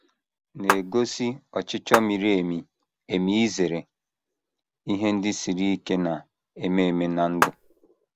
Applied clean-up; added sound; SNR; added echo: none; Clapping; -1 dB; none.